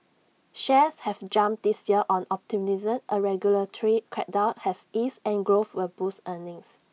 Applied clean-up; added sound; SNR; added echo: none; none; none; none.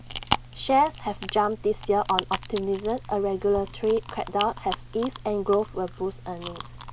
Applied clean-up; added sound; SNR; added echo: none; Chewing, mastication; 10 dB; none.